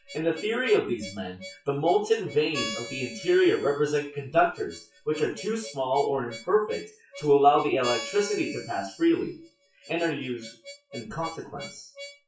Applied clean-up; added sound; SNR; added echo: classical method WPE with log-MMSE.